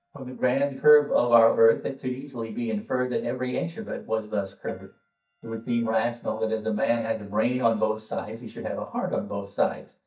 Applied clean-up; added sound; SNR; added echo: neural mask model DeepFilterNet 3.